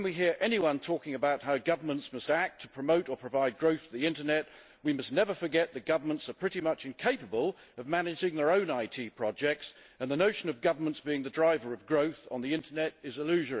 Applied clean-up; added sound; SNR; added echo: none; none; none; none.